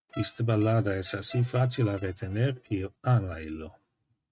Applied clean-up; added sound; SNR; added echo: neural mask model RNNoise.